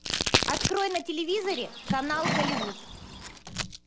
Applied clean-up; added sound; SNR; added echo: none; Livestock, farm animals, working animals + Packing tape, duct tape; -1 dB; none.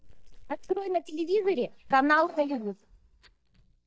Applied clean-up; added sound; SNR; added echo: neural mask model DeepFilterNet 3.